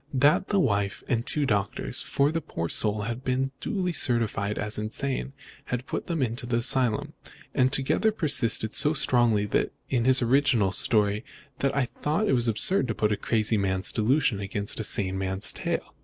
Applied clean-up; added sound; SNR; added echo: none; none; none; none.